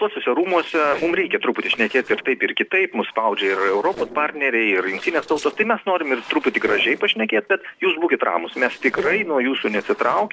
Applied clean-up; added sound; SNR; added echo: neural separator model SepFormer DNS4.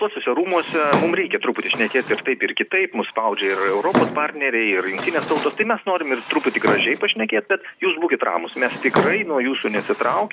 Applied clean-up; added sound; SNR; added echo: none; Drawer open or close; 8 dB; none.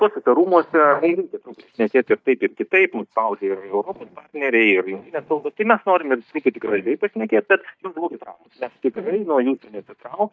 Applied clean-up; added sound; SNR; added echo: neural mask model DeepFilterNet 3.